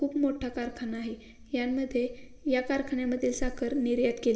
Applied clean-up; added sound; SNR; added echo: none; none; none; reverberation time 0.9 s.